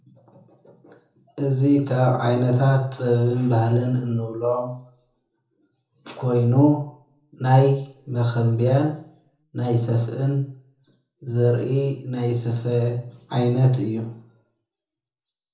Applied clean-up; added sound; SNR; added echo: none; none; none; reverberation time 0.5 s.